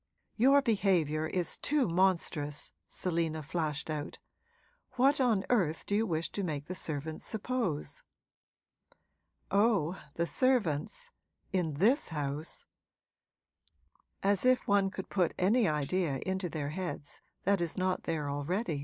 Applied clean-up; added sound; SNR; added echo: neural mask model Resemble Enhance denoiser.